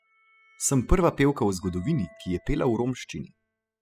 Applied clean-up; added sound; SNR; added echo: classical method spectral subtraction.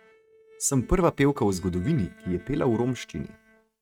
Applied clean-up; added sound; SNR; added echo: neural mask model RNNoise.